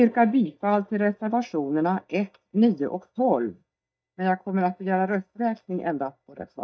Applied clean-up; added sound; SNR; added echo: neural mask model DeepFilterNet 3.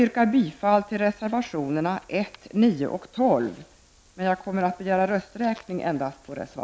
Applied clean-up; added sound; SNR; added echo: none; none; none; none.